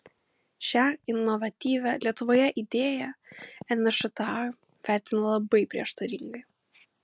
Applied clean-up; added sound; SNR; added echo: none; none; none; none.